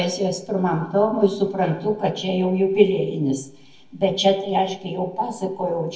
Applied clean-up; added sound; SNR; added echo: none; none; none; reverberation time 0.1 s.